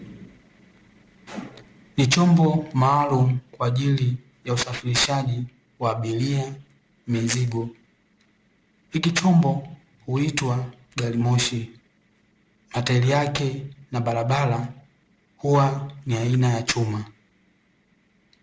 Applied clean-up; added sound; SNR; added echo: none; none; none; none.